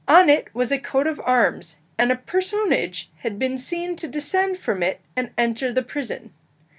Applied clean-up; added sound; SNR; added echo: none; none; none; none.